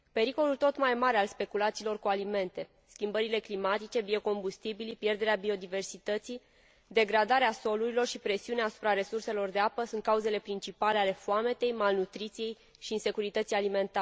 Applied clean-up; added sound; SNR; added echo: none; none; none; none.